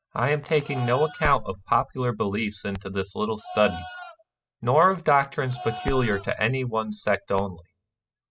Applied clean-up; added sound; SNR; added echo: classical method spectral subtraction.